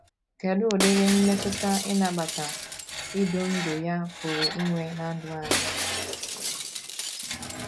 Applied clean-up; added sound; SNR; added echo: none; Screech + Shatter; 4 dB; none.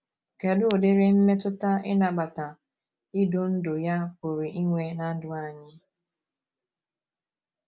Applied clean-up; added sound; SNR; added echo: none; none; none; none.